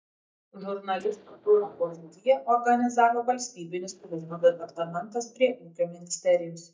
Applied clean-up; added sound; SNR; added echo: neural mask model DeepFilterNet 3.